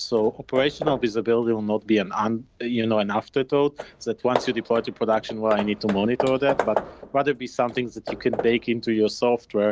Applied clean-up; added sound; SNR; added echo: none; Hammer / Wood; 10 dB; none.